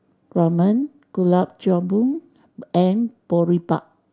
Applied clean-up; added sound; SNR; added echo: none; none; none; none.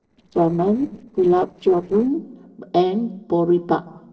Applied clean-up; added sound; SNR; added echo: neural separator model SepFormer DNS4.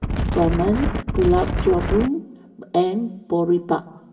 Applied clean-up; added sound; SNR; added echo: none; Wind; 1 dB; reverberation time 1.9 s.